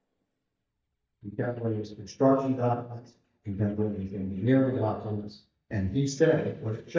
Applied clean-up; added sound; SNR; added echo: neural mask model DeepFilterNet 3.